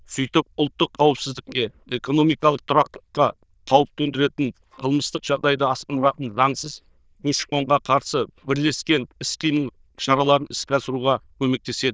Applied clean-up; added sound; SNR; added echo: neural diffusion model UNIVERSE++.